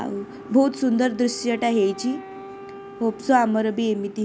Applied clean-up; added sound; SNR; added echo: none; Wind instrument, woodwind instrument; 17 dB; none.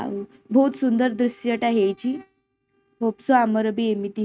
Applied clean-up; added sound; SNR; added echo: neural mask model RNNoise.